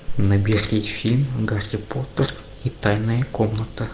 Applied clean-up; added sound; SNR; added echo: none; none; none; none.